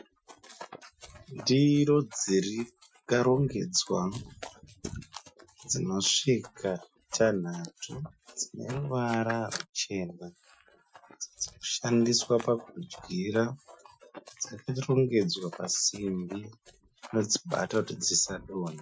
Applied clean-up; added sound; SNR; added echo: classical method Wiener filter.